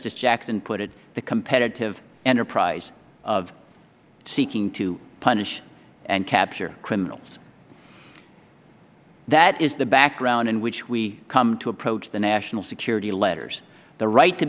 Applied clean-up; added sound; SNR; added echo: none; none; none; none.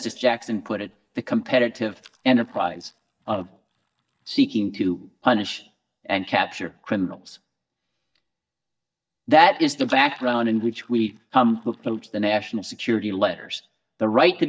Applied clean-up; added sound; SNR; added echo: neural mask model DeepFilterNet 3.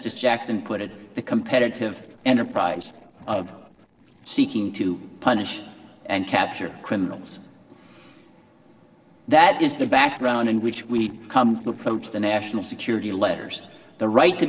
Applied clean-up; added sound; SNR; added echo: neural separator model SepFormer DNS4.